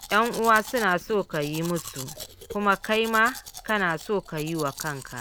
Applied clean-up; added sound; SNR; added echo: none; Domestic sounds, home sounds; 15 dB; none.